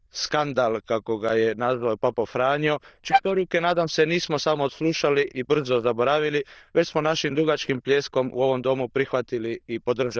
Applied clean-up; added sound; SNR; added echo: neural diffusion model UNIVERSE++.